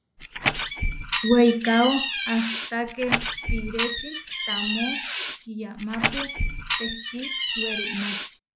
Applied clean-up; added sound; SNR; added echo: none; Door; 0 dB; none.